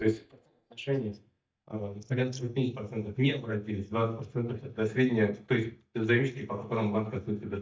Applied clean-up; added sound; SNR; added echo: neural mask model DeepFilterNet 3.